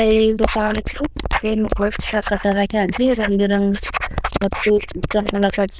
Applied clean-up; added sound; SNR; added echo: neural diffusion model UNIVERSE++.